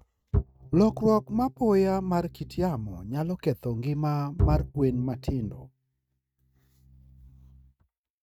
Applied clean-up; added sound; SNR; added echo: neural mask model RNNoise.